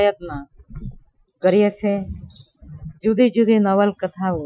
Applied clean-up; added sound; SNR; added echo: classical method Wiener filter.